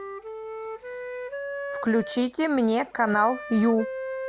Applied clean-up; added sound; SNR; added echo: none; Wind instrument, woodwind instrument; 9 dB; none.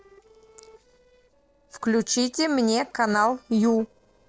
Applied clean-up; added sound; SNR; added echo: neural separator model SepFormer DNS4.